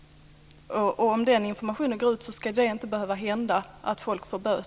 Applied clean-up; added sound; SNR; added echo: none; none; none; none.